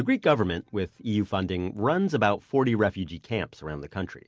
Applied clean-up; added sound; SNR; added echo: none; none; none; none.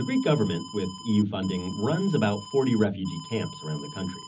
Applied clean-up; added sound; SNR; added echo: none; Alarm; 16 dB; reverberation time 0.4 s.